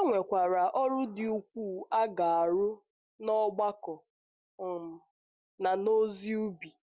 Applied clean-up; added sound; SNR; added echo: none; none; none; none.